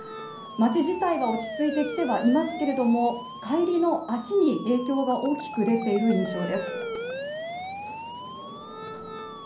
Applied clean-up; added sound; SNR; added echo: none; Siren; 10 dB; reverberation time 0.6 s.